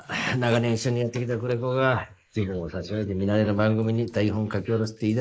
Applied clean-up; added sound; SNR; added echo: neural mask model Resemble Enhance denoiser.